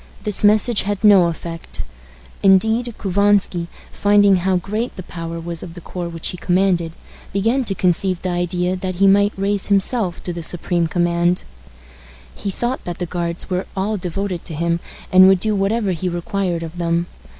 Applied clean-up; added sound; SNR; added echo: none; none; none; none.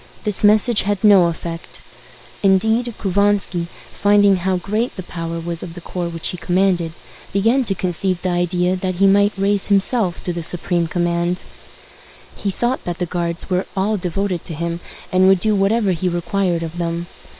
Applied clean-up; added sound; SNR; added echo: neural separator model SepFormer WHAM!.